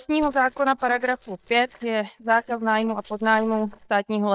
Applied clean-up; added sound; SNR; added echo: neural mask model DeepFilterNet 3.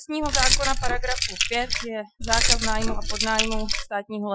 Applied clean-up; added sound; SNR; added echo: classical method Wiener filter.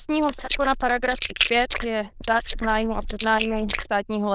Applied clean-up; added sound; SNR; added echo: neural diffusion model UNIVERSE++.